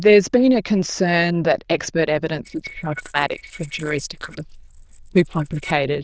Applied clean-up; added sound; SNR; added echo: neural diffusion model UNIVERSE++.